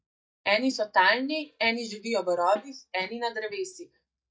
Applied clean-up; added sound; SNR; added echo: neural mask model DeepFilterNet 3.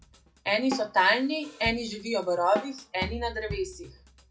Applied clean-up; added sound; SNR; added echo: none; Drum kit; 12 dB; reverberation time 0.4 s.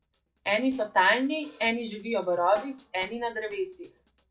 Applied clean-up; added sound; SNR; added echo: neural separator model SepFormer DNS4.